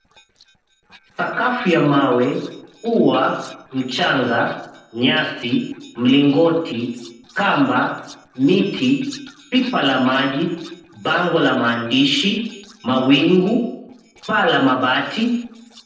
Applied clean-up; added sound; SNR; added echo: neural separator model SepFormer DNS4.